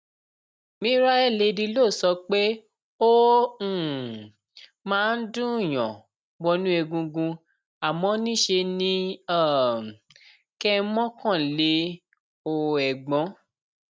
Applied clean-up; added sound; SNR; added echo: none; none; none; none.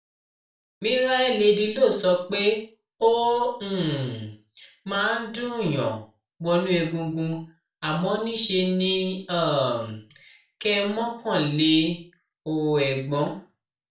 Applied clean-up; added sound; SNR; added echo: none; none; none; reverberation time 0.3 s.